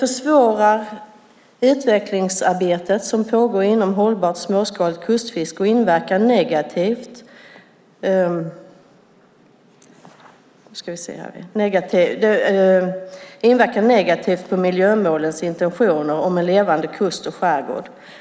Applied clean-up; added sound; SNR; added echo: neural mask model Resemble Enhance denoiser.